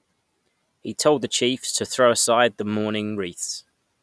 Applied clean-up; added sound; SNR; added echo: none; none; none; none.